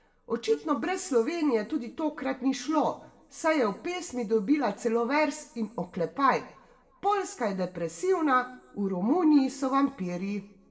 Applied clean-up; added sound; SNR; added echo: none; Wind instrument, woodwind instrument; 17 dB; reverberation time 0.7 s.